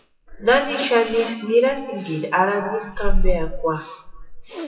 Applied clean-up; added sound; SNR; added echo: classical method WPE with log-MMSE.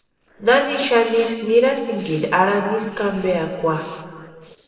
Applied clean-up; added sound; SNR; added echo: neural separator model SepFormer DNS4.